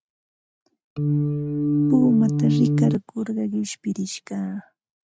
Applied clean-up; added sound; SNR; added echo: neural mask model RNNoise.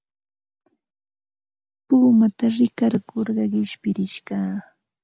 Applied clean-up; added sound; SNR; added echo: none; none; none; none.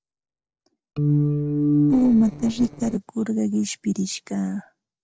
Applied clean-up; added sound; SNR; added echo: neural separator model SepFormer DNS4.